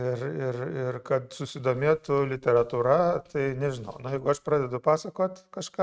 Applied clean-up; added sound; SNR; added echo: neural mask model RNNoise.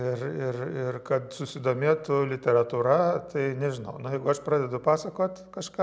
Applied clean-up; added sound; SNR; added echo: none; none; none; none.